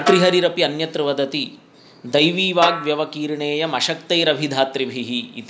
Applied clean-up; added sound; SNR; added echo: none; Snare drum; 9 dB; none.